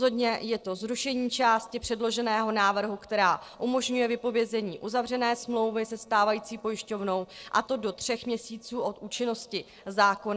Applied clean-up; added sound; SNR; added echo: neural separator model SepFormer DNS4.